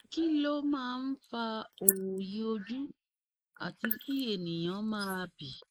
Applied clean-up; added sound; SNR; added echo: neural mask model Resemble Enhance denoiser.